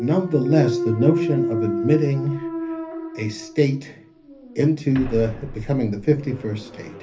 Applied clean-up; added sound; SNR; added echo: none; Thump, thud; 5 dB; reverberation time 0.3 s.